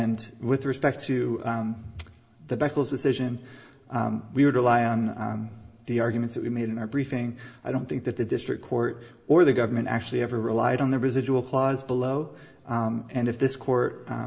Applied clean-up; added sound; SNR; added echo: none; none; none; reverberation time 1.0 s.